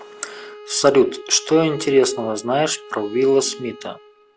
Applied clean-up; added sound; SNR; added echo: none; Bowed string instrument; 19 dB; none.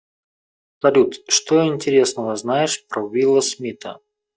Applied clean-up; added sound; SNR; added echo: neural mask model DeepFilterNet 3.